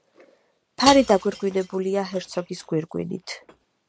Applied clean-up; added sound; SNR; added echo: none; Shatter / Crushing; 11 dB; none.